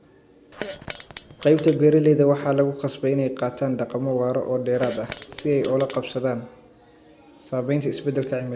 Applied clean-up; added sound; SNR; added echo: none; Fart; 12 dB; none.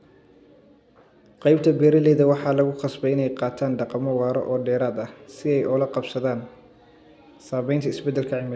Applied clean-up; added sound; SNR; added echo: none; none; none; none.